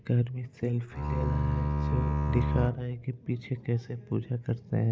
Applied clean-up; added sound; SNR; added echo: none; Bowed string instrument; -2 dB; none.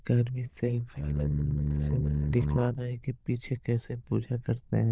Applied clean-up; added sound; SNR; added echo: neural diffusion model UNIVERSE++.